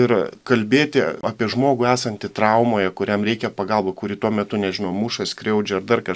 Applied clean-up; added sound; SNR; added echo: none; none; none; none.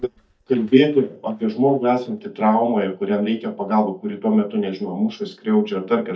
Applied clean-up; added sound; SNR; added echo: neural mask model DeepFilterNet 3.